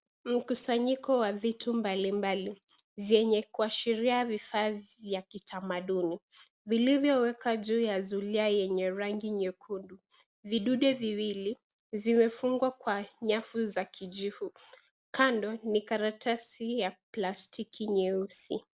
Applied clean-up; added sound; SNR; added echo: none; none; none; none.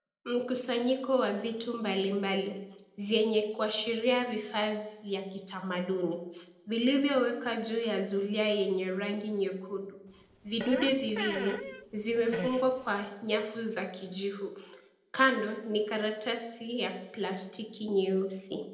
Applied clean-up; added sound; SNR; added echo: neural separator model SepFormer DNS4.